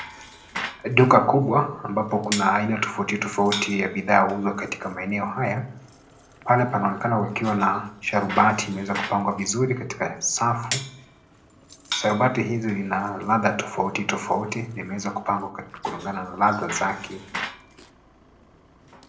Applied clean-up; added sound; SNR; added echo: none; Bicycle; 14 dB; reverberation time 0.4 s.